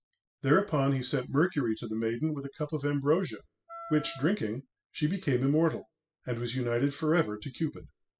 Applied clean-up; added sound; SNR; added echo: classical method spectral subtraction.